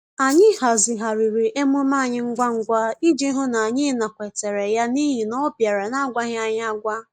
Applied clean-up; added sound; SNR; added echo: neural mask model DeepFilterNet 3.